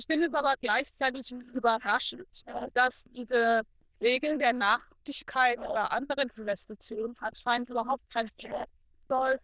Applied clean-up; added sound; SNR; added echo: neural diffusion model UNIVERSE++.